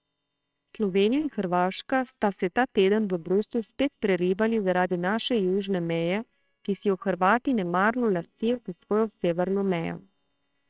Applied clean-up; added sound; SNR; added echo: neural separator model SepFormer WHAMR!.